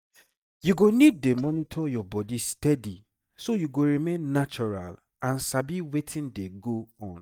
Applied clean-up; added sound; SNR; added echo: neural mask model DeepFilterNet 3.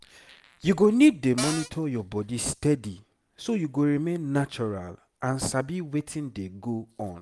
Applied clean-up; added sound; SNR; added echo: none; Cupboard open or close; 5 dB; none.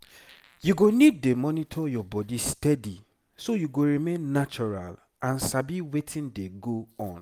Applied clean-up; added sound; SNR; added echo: none; none; none; none.